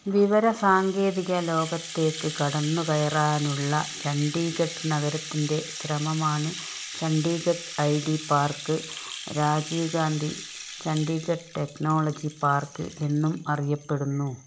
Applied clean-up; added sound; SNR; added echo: none; Rattle (instrument); 12 dB; none.